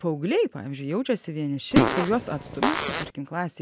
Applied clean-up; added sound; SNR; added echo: none; Fart; -3 dB; none.